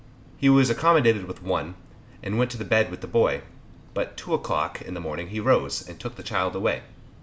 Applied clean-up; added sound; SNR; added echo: none; none; none; none.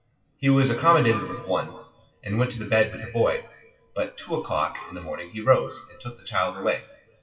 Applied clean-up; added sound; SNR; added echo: classical method WPE with log-MMSE.